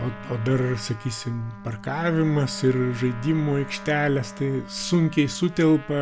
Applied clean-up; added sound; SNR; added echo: none; Trumpet + Wind instrument, woodwind instrument; 16 dB; none.